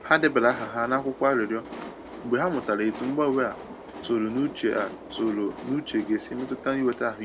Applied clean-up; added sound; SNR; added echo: none; Train; 14 dB; none.